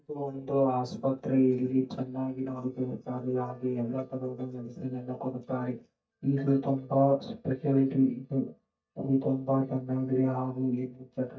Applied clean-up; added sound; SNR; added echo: neural mask model DeepFilterNet 3.